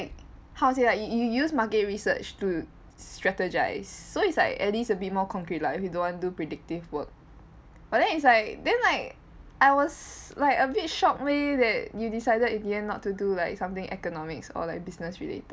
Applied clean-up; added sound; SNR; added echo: none; none; none; none.